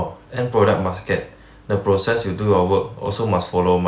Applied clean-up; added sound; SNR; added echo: none; none; none; none.